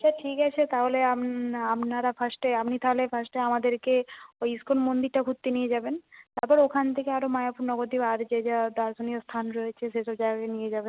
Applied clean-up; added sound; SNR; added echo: none; none; none; none.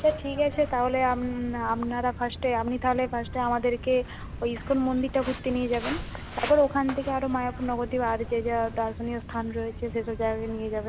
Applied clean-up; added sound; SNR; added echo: none; Walk, footsteps; 11 dB; none.